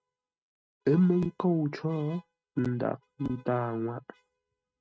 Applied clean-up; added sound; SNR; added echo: neural mask model RNNoise.